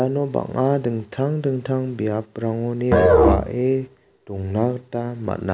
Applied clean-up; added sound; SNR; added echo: none; Musical instrument; -2 dB; none.